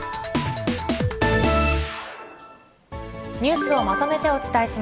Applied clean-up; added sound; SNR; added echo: none; none; none; none.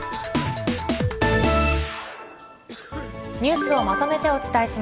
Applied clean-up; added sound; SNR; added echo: none; Cough; 19 dB; none.